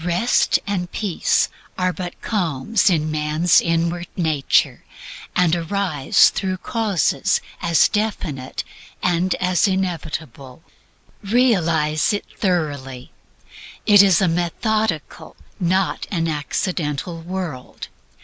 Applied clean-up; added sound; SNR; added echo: none; none; none; none.